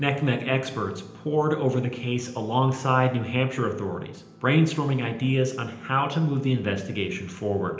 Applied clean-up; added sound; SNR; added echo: none; none; none; reverberation time 0.9 s.